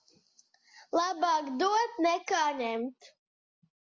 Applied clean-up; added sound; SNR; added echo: none; none; none; none.